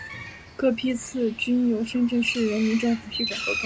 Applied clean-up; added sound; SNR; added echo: none; Bird; 11 dB; none.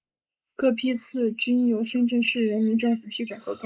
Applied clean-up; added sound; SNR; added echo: neural mask model Resemble Enhance denoiser.